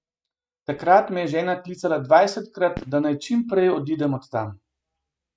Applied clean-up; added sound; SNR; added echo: neural mask model RNNoise.